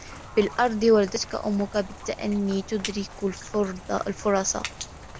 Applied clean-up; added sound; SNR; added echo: none; Rain; 14 dB; none.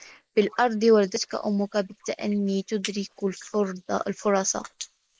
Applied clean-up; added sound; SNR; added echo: neural mask model Resemble Enhance denoiser.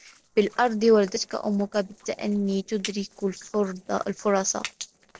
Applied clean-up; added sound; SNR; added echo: neural separator model SepFormer DNS4.